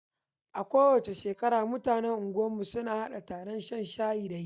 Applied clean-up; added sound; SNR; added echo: neural mask model DeepFilterNet 3.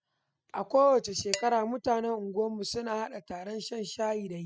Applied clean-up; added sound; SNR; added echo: classical method spectral subtraction.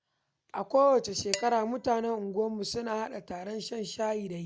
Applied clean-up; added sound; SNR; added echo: none; Dishes, pots, and pans; 14 dB; none.